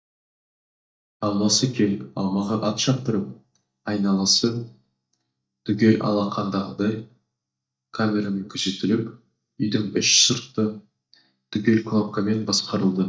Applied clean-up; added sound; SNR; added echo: neural mask model DeepFilterNet 3.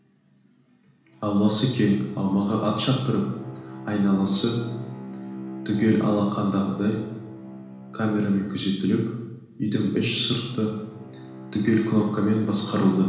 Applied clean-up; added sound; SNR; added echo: none; Bowed string instrument; 16 dB; reverberation time 1.1 s.